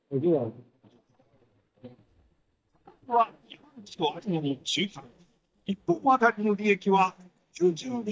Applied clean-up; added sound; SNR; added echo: neural mask model DeepFilterNet 3.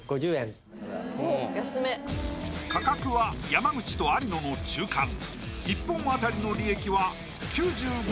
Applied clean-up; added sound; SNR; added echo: none; none; none; none.